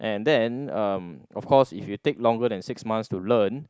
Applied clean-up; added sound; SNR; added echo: none; none; none; none.